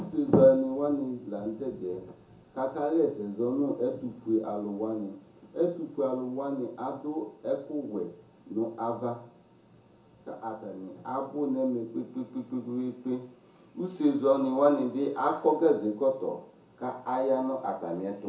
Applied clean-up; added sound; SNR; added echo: none; none; none; reverberation time 0.5 s.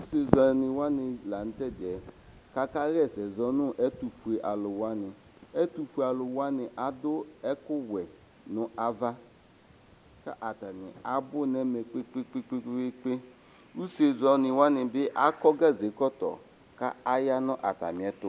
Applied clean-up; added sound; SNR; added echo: none; none; none; none.